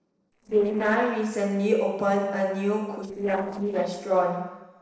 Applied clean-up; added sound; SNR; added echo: neural separator model SepFormer DNS4.